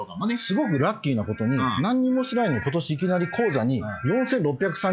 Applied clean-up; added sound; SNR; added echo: classical method log-MMSE.